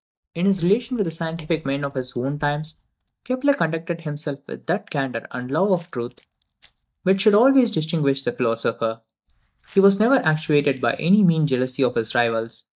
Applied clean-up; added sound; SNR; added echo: neural mask model DeepFilterNet 3.